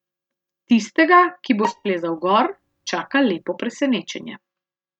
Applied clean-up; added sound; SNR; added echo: neural mask model RNNoise.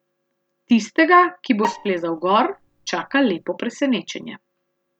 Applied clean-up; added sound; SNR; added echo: none; Bowed string instrument; 13 dB; none.